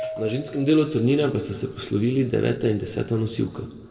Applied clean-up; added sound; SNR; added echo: none; Bell / Percussion; 18 dB; reverberation time 1.3 s.